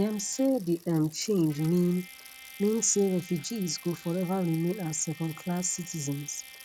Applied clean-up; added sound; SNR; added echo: none; Bicycle + Trumpet; 19 dB; none.